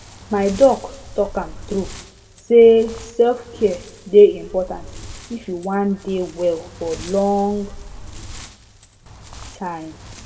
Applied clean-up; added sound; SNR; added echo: none; Wind; 17 dB; reverberation time 1.1 s.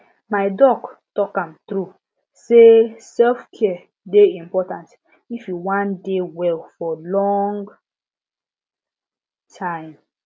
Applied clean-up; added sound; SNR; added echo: none; none; none; none.